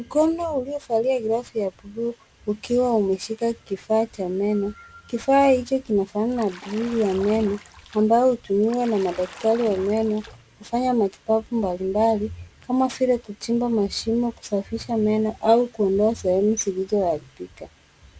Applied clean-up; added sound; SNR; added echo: none; Bathtub (filling or washing) / Splash, splatter; 19 dB; none.